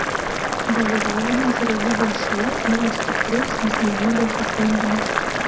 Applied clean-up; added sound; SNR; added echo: none; Boiling; 0 dB; reverberation time 0.3 s.